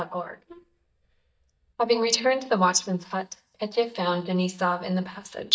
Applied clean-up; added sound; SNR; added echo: neural mask model DeepFilterNet 3.